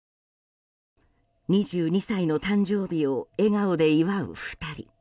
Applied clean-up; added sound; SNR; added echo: none; none; none; none.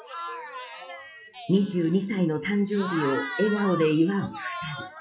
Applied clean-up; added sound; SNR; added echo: classical method WPE with log-MMSE.